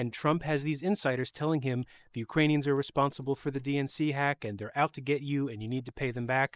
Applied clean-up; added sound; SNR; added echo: neural mask model Resemble Enhance denoiser.